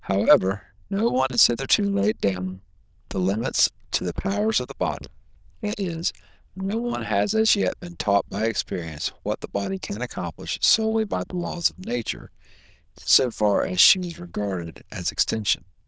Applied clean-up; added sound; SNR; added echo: neural diffusion model UNIVERSE++.